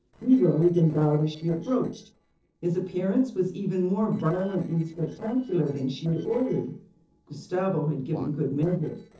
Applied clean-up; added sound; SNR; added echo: neural separator model SepFormer DNS4.